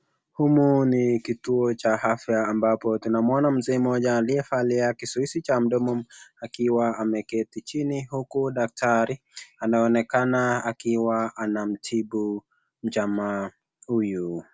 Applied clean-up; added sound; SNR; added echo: none; none; none; none.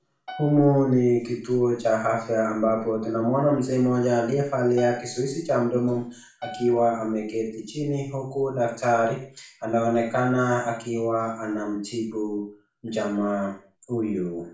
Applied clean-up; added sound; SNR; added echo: none; Piano; 19 dB; reverberation time 0.4 s.